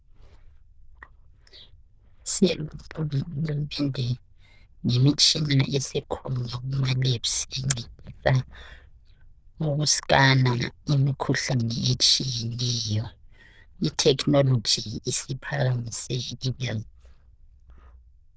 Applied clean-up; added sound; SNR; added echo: neural diffusion model UNIVERSE++.